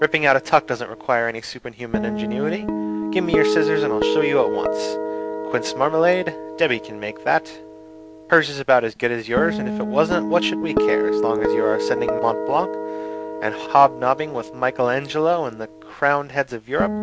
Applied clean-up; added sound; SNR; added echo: none; Guitar; 3 dB; none.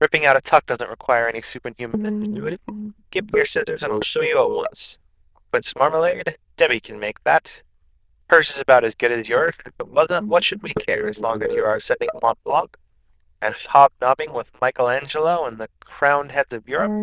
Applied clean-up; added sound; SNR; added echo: neural diffusion model UNIVERSE++.